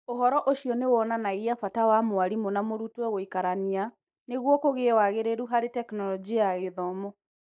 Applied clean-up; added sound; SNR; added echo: neural mask model DeepFilterNet 3.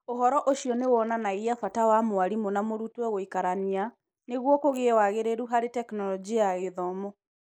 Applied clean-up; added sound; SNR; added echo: neural mask model Resemble Enhance denoiser.